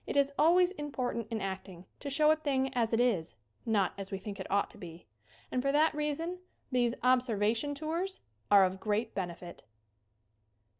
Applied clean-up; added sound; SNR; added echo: none; none; none; none.